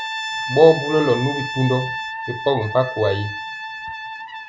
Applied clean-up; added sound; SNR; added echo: none; Brass instrument; 8 dB; none.